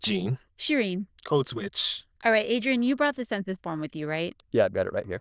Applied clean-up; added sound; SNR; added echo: neural diffusion model UNIVERSE++.